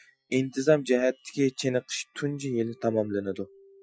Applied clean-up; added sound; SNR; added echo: classical method Wiener filter.